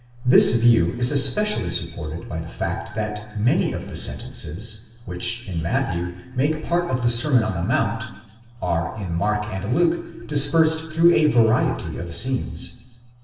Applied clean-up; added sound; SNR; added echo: none; none; none; reverberation time 1.0 s.